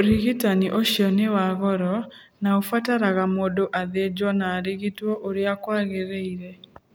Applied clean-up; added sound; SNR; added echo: none; none; none; none.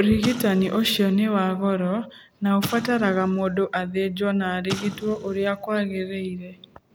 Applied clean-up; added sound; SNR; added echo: none; Explosion; 15 dB; none.